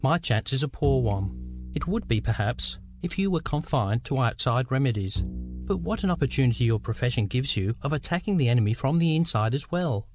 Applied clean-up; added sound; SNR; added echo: none; Bowed string instrument; 11 dB; none.